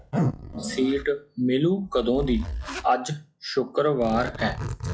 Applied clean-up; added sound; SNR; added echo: classical method log-MMSE.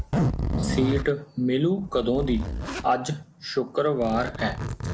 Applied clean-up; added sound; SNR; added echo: none; Zipper (clothing); 4 dB; none.